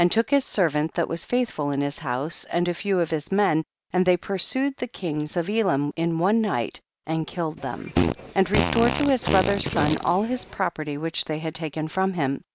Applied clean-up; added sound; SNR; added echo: none; Fart; 2 dB; none.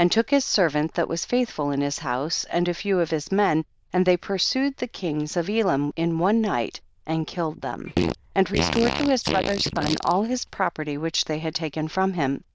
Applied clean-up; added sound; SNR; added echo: neural diffusion model UNIVERSE++.